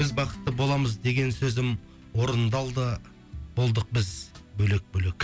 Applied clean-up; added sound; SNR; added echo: none; none; none; none.